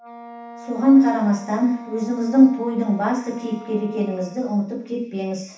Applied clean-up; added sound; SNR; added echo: none; Wind instrument, woodwind instrument; 19 dB; reverberation time 0.7 s.